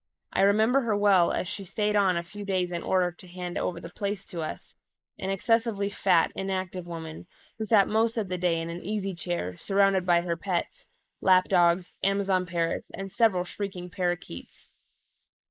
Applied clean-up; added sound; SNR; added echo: neural mask model Resemble Enhance denoiser.